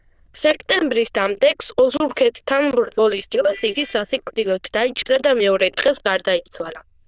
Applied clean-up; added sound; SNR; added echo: neural diffusion model UNIVERSE++.